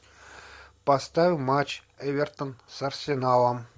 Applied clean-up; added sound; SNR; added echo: none; none; none; none.